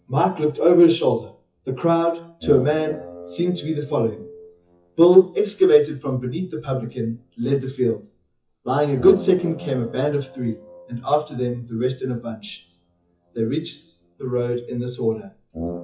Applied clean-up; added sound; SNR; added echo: classical method WPE with log-MMSE.